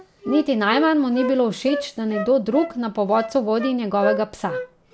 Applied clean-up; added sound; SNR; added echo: none; Wind instrument, woodwind instrument; 10 dB; none.